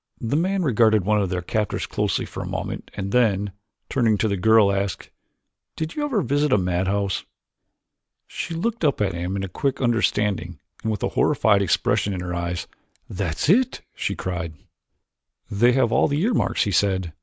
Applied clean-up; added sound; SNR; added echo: none; none; none; none.